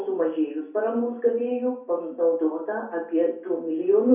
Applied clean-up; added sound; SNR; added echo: none; none; none; reverberation time 0.6 s.